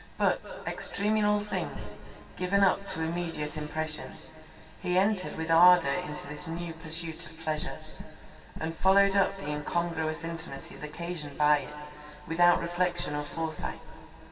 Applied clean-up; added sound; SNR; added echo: none; none; none; reverberation time 2.8 s.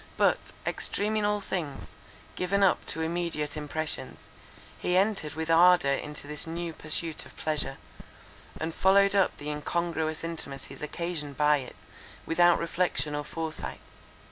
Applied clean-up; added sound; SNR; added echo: none; none; none; none.